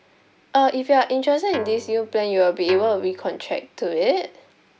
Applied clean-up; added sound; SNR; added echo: none; Guitar; 16 dB; none.